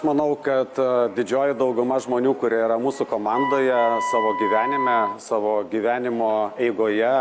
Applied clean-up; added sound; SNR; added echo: none; Wind instrument, woodwind instrument; 6 dB; none.